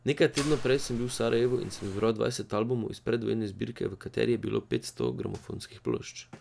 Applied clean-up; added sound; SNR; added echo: none; Mechanisms; 9 dB; none.